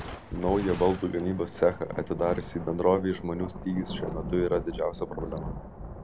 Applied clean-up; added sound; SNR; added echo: none; Thunder; 9 dB; none.